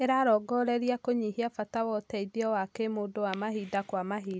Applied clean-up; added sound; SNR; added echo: none; none; none; none.